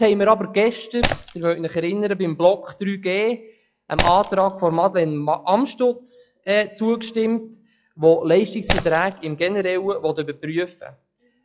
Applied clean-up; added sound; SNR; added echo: classical method log-MMSE.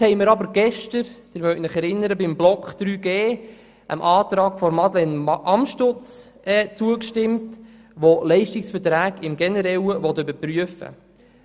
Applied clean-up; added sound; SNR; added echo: none; none; none; none.